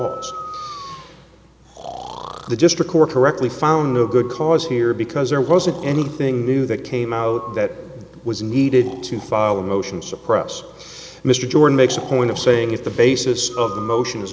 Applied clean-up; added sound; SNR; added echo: none; Breathing; 18 dB; none.